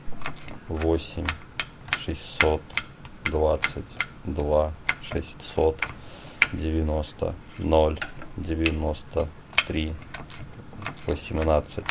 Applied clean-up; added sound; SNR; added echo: none; Domestic sounds, home sounds; 6 dB; none.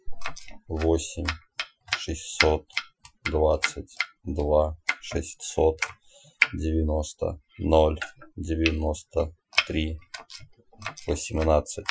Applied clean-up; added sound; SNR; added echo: classical method Wiener filter.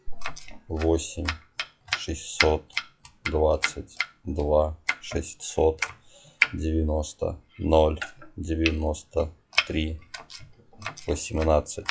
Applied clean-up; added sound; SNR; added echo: classical method log-MMSE.